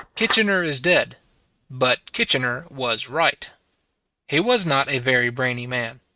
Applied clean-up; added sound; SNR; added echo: neural mask model RNNoise.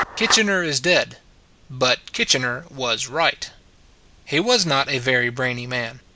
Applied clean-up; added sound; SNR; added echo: none; Clapping; 15 dB; none.